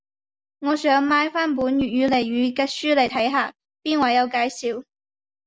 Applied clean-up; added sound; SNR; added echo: none; none; none; none.